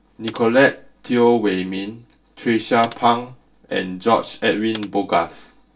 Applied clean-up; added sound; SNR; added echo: none; Computer keyboard; 19 dB; reverberation time 0.2 s.